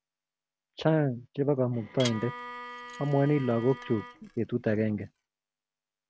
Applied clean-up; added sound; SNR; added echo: none; Dishes, pots, and pans / Glass + Bowed string instrument; 14 dB; none.